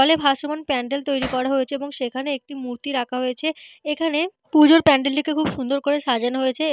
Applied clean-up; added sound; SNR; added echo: none; Hammer; 12 dB; none.